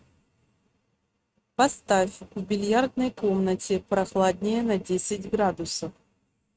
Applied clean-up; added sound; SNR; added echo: neural mask model RNNoise.